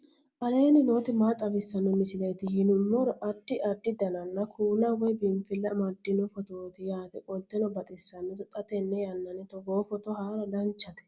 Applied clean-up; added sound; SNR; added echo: none; none; none; none.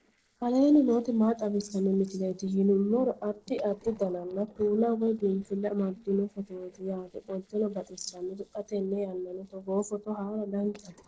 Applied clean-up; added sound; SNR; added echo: neural separator model SepFormer DNS4.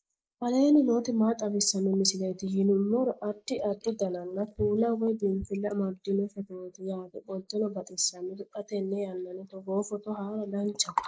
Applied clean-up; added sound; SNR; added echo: neural mask model Resemble Enhance denoiser.